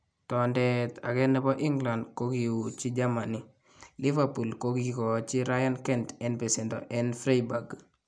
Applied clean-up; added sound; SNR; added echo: none; none; none; none.